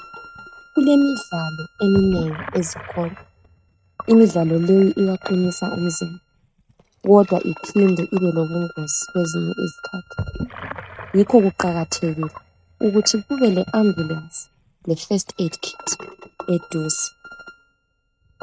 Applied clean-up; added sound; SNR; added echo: neural mask model RNNoise.